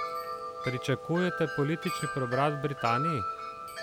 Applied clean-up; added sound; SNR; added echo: none; Wind chime; 4 dB; none.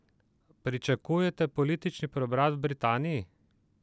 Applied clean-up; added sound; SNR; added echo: none; none; none; none.